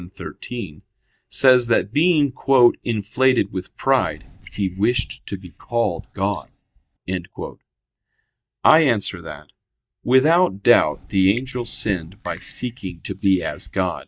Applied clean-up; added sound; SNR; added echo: neural mask model DeepFilterNet 3.